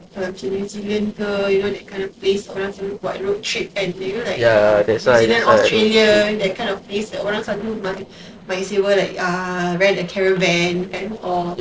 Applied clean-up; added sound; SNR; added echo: neural separator model SepFormer DNS4.